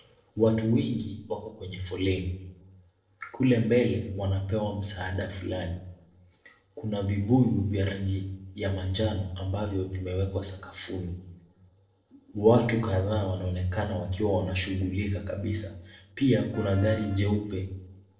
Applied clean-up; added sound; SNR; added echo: neural separator model SepFormer DNS4.